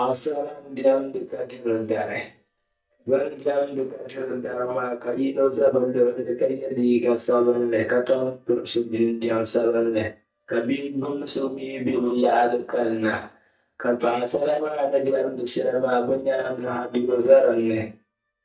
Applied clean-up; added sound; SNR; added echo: neural mask model DeepFilterNet 3.